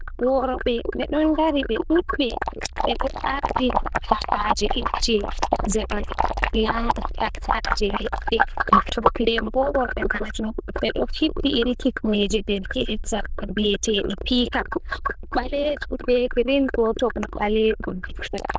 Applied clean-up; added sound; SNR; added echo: neural diffusion model UNIVERSE++.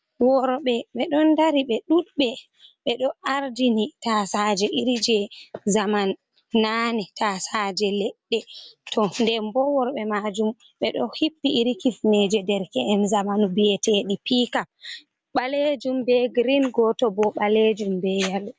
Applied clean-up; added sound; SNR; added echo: none; none; none; none.